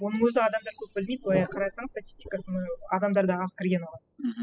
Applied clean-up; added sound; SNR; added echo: classical method spectral subtraction.